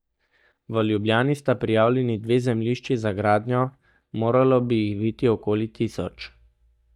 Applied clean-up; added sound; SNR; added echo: neural mask model DeepFilterNet 3.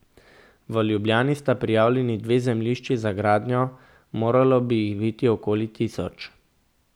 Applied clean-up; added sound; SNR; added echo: none; none; none; none.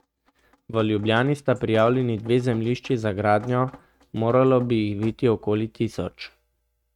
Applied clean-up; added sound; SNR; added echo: neural mask model RNNoise.